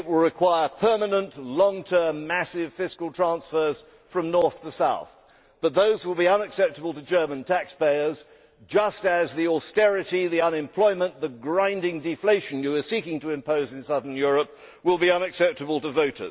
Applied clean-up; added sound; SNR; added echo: none; none; none; none.